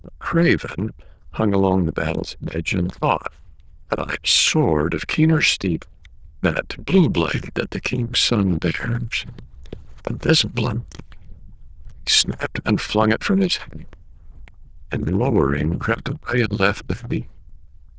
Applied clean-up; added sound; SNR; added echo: neural diffusion model UNIVERSE++.